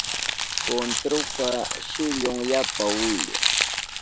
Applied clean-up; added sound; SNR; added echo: none; Crumpling, crinkling; 0 dB; none.